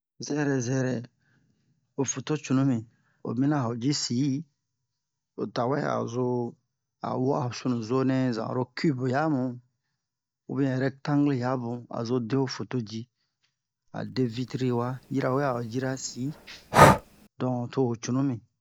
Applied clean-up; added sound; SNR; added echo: none; Breathing; -3 dB; none.